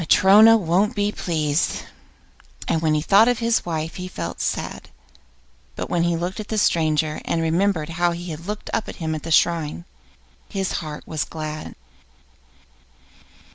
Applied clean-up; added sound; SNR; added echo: none; none; none; none.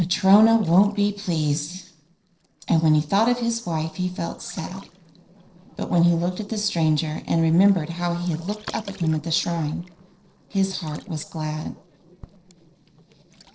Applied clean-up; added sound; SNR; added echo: neural separator model SepFormer DNS4.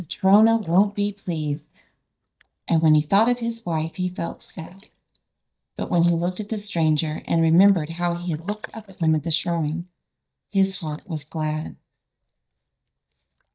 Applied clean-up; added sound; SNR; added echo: neural mask model DeepFilterNet 3.